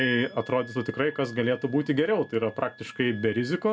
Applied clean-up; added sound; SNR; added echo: none; Wind instrument, woodwind instrument; 14 dB; none.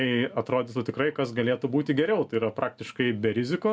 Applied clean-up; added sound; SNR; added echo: none; none; none; none.